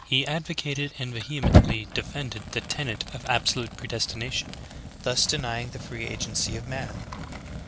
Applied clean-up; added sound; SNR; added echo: none; Fire; -1 dB; none.